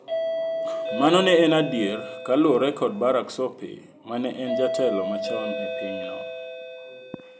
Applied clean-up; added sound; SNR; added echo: none; Doorbell; 6 dB; none.